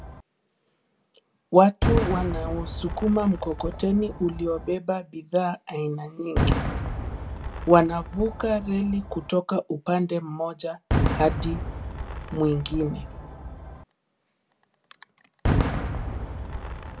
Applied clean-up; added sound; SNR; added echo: none; Fireworks; 4 dB; none.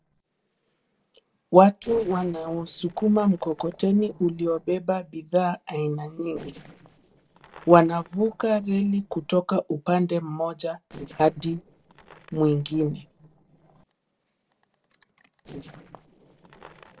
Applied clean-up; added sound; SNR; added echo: neural separator model SepFormer DNS4.